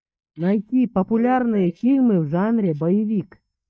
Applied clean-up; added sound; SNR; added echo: neural mask model DeepFilterNet 3.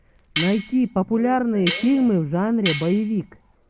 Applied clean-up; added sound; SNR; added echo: none; Cutlery, silverware; 4 dB; none.